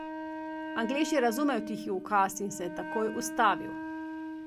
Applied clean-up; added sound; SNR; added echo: none; Wind instrument, woodwind instrument; 7 dB; none.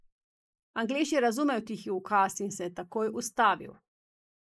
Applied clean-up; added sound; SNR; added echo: neural mask model Resemble Enhance denoiser.